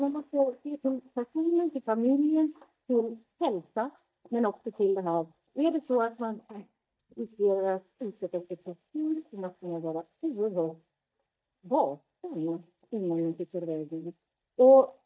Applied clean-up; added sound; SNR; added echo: neural mask model DeepFilterNet 3.